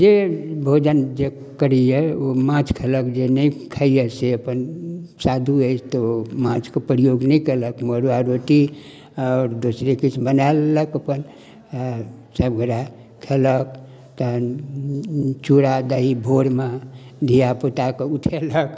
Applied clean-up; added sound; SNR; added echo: none; none; none; none.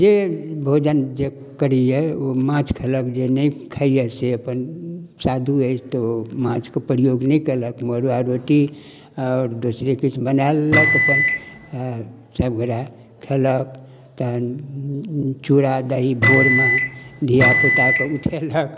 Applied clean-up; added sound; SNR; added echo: none; Microwave oven; -2 dB; none.